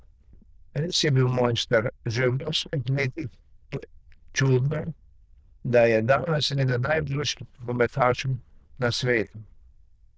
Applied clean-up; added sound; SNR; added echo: neural diffusion model UNIVERSE++.